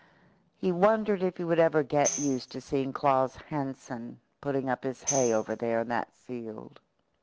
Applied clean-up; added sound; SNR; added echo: none; Tambourine; 10 dB; none.